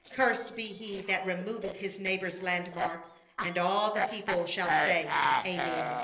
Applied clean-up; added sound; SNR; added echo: neural separator model SepFormer DNS4.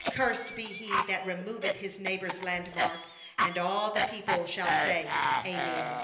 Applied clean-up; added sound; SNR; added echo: none; Cough; -1 dB; reverberation time 1.4 s.